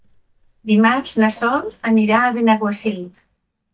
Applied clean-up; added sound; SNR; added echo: neural mask model DeepFilterNet 3.